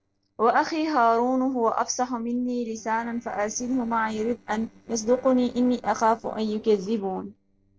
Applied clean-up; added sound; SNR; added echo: neural separator model SepFormer DNS4.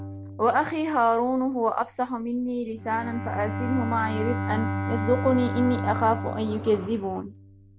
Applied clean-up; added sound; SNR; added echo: none; Bowed string instrument; 6 dB; none.